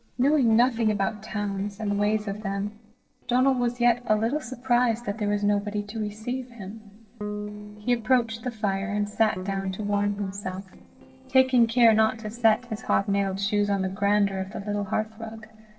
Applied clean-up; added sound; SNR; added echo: neural separator model SepFormer DNS4.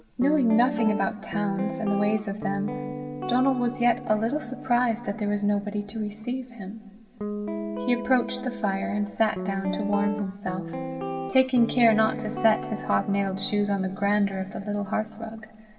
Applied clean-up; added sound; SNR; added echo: none; Guitar; 8 dB; reverberation time 2.0 s.